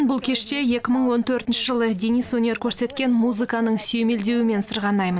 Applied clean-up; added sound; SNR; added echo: none; none; none; none.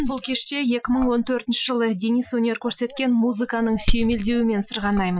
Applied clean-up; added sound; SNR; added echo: classical method Wiener filter.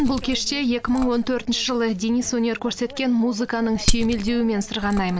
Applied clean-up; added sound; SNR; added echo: none; Glass; 7 dB; none.